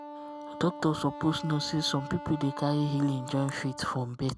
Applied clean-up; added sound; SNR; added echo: none; Wind instrument, woodwind instrument; 12 dB; none.